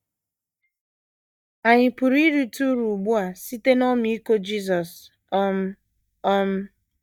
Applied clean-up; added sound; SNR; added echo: neural mask model DeepFilterNet 3.